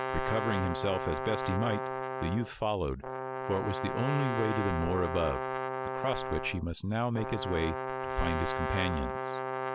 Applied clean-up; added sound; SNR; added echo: none; Brass instrument; 2 dB; none.